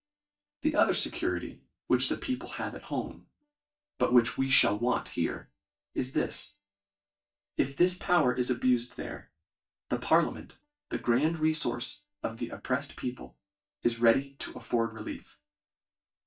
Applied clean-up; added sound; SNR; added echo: neural mask model DeepFilterNet 3.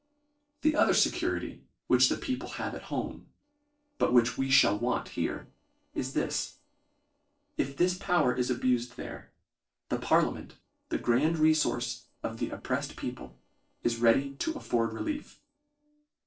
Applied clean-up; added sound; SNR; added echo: neural separator model SepFormer DNS4.